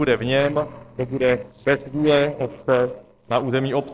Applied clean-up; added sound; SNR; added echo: neural separator model SepFormer DNS4.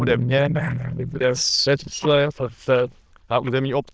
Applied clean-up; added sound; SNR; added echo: neural diffusion model UNIVERSE++.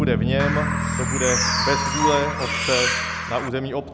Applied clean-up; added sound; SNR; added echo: none; Bass guitar + Bird; -2 dB; none.